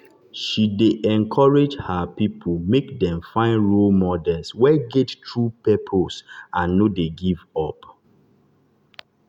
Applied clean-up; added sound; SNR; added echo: none; none; none; none.